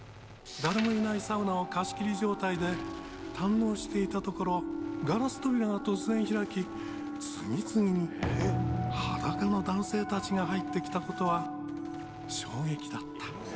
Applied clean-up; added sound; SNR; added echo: none; Gunshot, gunfire; 19 dB; none.